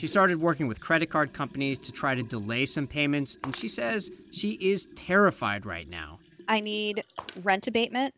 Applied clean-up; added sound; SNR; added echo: none; Liquid + Shatter; 20 dB; none.